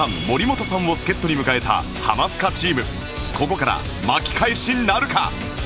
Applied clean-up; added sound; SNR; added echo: none; none; none; none.